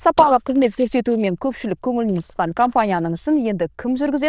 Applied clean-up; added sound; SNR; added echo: neural diffusion model UNIVERSE++.